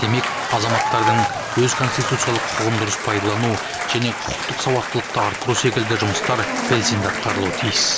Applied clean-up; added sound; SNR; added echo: none; Applause / Crowd / Cheering; 2 dB; none.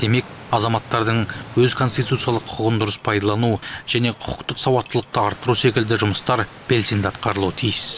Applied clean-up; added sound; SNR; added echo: none; none; none; none.